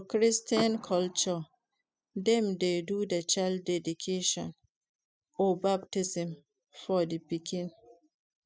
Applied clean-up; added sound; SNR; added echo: classical method spectral subtraction.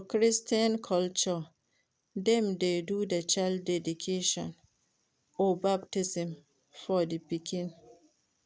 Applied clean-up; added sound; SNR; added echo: none; none; none; none.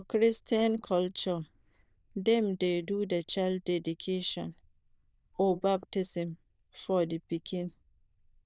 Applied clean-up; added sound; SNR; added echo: neural diffusion model UNIVERSE++.